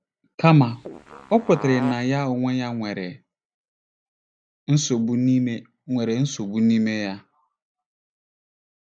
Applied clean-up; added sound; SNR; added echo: none; Fart; 14 dB; none.